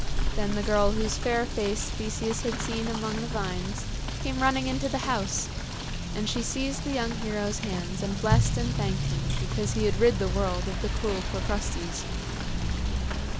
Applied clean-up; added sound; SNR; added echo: none; Motor vehicle (road) / Rain; -1 dB; none.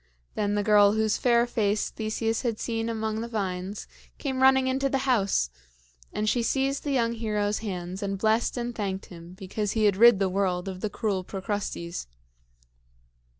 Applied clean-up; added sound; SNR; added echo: none; none; none; none.